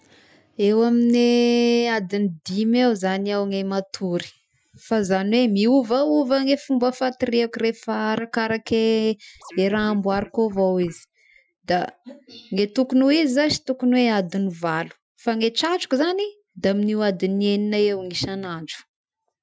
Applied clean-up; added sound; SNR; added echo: classical method Wiener filter.